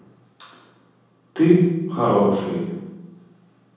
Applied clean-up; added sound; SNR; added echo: none; none; none; reverberation time 1.3 s.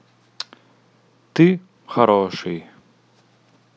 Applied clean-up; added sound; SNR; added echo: none; none; none; none.